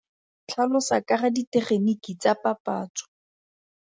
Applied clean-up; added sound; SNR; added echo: none; none; none; none.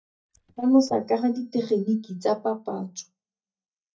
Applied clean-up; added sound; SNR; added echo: neural mask model DeepFilterNet 3.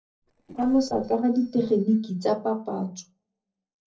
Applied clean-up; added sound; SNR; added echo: neural separator model SepFormer DNS4.